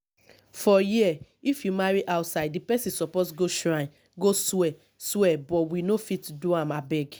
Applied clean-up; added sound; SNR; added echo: none; none; none; none.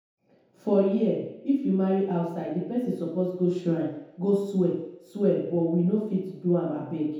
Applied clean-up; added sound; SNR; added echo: none; none; none; reverberation time 0.8 s.